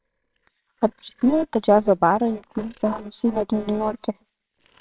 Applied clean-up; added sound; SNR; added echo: neural separator model SepFormer WHAMR!.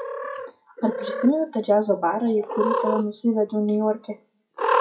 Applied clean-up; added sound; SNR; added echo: classical method WPE with log-MMSE.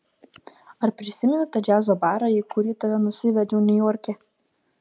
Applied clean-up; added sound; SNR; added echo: none; none; none; none.